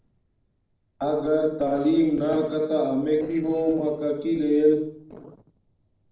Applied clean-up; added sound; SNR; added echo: neural separator model SepFormer DNS4.